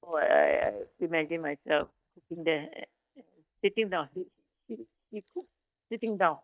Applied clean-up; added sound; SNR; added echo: neural mask model DeepFilterNet 3.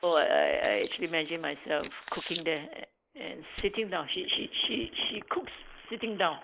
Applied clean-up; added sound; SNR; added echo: neural mask model Resemble Enhance denoiser.